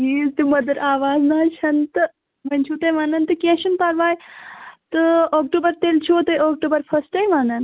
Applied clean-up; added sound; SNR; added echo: none; none; none; none.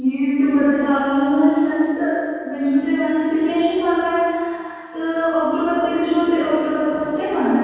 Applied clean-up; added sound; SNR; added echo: none; none; none; reverberation time 2.1 s.